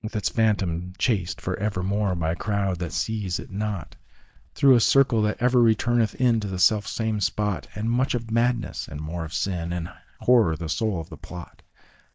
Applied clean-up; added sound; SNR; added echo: neural mask model DeepFilterNet 3.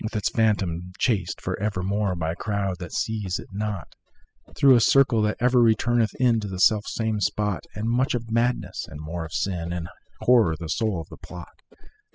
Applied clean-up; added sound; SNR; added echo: classical method spectral subtraction.